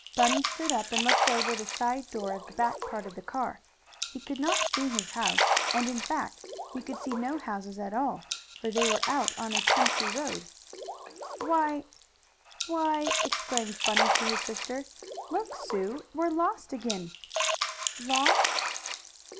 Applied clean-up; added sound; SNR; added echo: none; Splash, splatter; -1 dB; none.